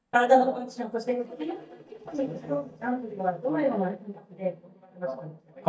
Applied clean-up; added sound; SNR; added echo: neural mask model DeepFilterNet 3.